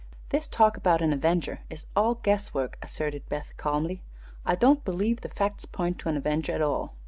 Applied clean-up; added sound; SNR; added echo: none; none; none; none.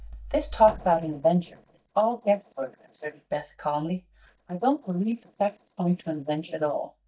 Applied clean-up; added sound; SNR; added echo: neural mask model DeepFilterNet 3.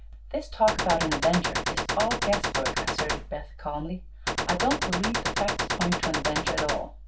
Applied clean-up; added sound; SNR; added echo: none; Gunshot, gunfire; -1 dB; reverberation time 0.2 s.